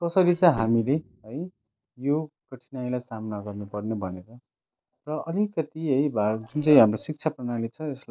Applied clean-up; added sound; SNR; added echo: neural separator model SepFormer DNS4.